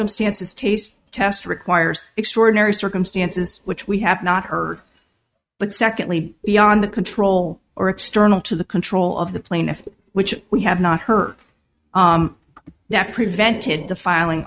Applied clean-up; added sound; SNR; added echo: neural mask model RNNoise.